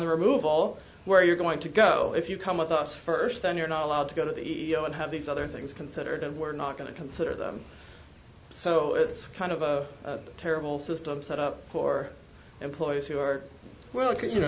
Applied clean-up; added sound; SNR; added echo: none; none; none; none.